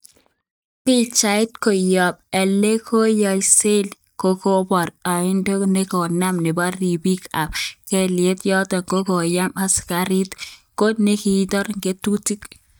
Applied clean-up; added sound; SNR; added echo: neural mask model DeepFilterNet 3.